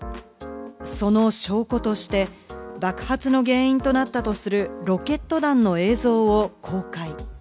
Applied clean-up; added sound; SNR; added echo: none; none; none; none.